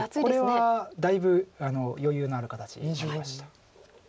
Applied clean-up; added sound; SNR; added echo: none; none; none; none.